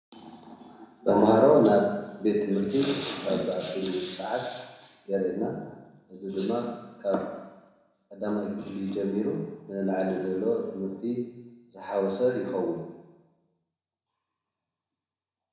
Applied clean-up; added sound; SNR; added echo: none; none; none; reverberation time 1.0 s.